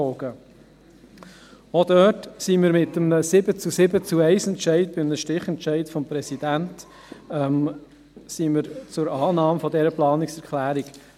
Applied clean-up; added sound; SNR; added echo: none; none; none; none.